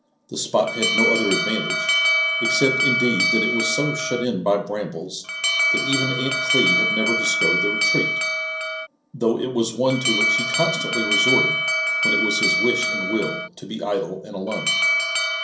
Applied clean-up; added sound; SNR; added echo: none; Alarm; -3 dB; reverberation time 0.6 s.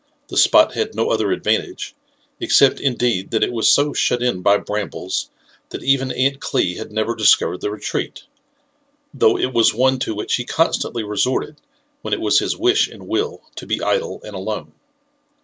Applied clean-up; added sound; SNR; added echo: none; none; none; none.